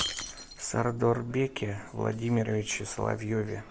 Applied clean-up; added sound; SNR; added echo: none; Shatter; 13 dB; none.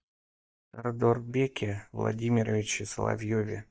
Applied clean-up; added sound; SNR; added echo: neural mask model DeepFilterNet 3.